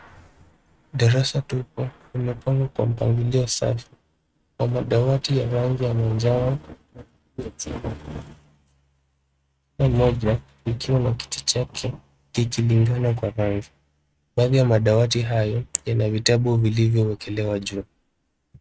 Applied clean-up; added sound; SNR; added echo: neural mask model RNNoise.